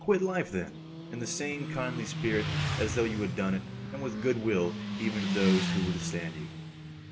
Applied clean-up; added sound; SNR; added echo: none; Motorcycle; 3 dB; reverberation time 0.9 s.